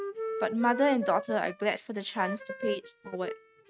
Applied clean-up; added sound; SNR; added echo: neural mask model RNNoise.